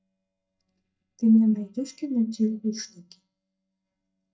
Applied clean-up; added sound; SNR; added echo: neural mask model DeepFilterNet 3.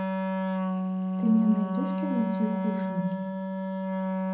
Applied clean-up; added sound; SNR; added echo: none; Wind instrument, woodwind instrument; -2 dB; reverberation time 0.6 s.